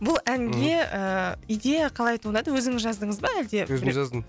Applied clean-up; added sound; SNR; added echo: none; none; none; none.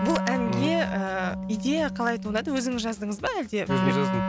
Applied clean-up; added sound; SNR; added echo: none; Wind instrument, woodwind instrument; 3 dB; none.